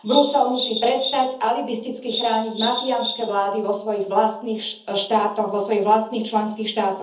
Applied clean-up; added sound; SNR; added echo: none; Bird vocalization, bird call, bird song; 7 dB; reverberation time 0.7 s.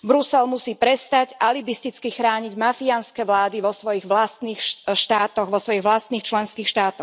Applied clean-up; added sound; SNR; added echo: none; none; none; none.